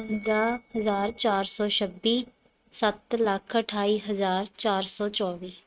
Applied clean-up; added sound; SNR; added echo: neural mask model RNNoise.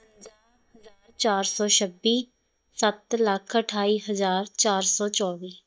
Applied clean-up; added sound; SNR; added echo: neural mask model DeepFilterNet 3.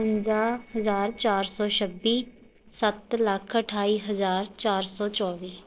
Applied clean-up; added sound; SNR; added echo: neural separator model SepFormer DNS4.